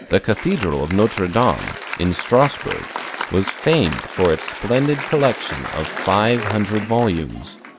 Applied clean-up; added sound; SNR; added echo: none; Applause; 10 dB; none.